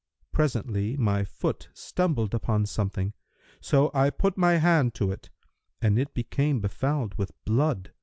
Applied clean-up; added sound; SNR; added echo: none; none; none; none.